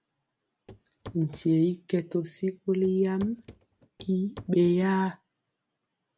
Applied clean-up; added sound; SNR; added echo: none; Walk, footsteps / Run / Wood; 20 dB; none.